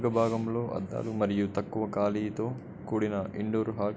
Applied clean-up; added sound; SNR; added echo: none; none; none; none.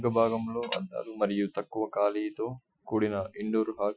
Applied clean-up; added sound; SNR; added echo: classical method Wiener filter.